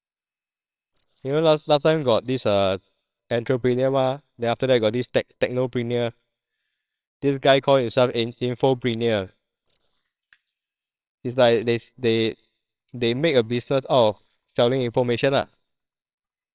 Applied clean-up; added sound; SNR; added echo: neural separator model SepFormer WHAMR!.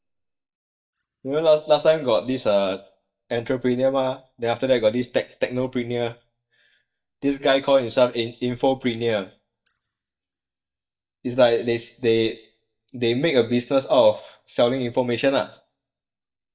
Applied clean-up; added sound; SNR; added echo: neural mask model DeepFilterNet 3.